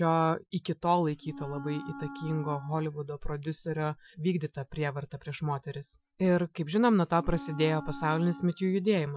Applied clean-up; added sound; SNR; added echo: classical method Wiener filter.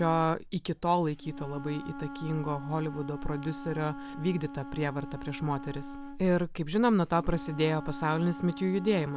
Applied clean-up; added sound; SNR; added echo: none; Wind instrument, woodwind instrument; 13 dB; none.